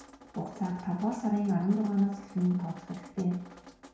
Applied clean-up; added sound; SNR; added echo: none; Drip; 20 dB; reverberation time 0.6 s.